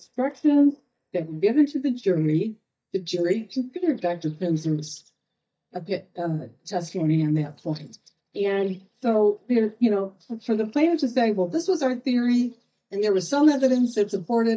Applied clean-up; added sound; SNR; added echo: neural mask model DeepFilterNet 3.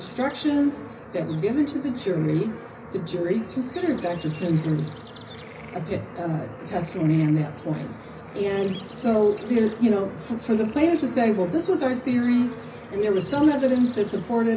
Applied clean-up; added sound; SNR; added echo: none; Bird / Insect / Frog; 15 dB; reverberation time 0.4 s.